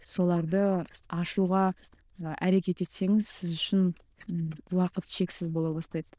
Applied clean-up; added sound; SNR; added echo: neural diffusion model UNIVERSE++.